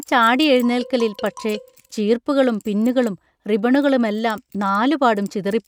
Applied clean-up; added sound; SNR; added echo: neural mask model RNNoise.